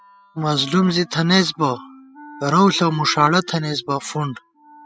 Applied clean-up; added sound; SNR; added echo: classical method spectral subtraction.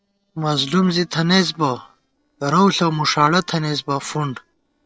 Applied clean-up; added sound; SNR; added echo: neural separator model SepFormer DNS4.